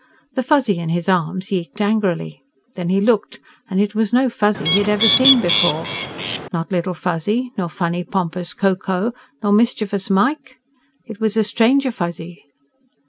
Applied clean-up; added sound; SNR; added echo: none; Bird; 0 dB; none.